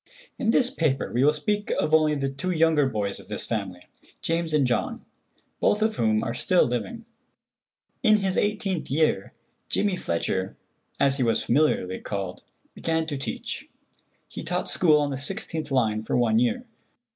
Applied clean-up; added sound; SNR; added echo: none; none; none; none.